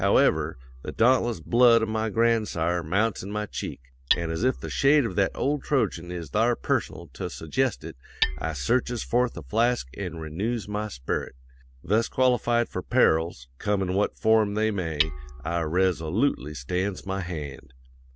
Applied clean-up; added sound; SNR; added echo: none; Hammer; 13 dB; none.